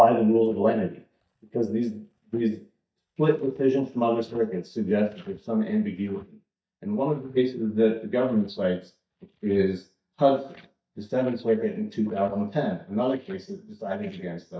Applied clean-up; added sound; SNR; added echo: neural mask model DeepFilterNet 3.